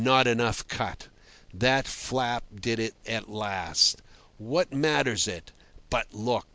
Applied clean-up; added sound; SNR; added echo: none; none; none; none.